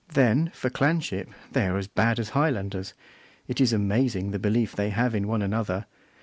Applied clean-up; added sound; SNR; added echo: none; none; none; none.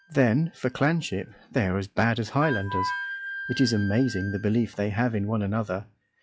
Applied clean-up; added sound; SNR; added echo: classical method log-MMSE.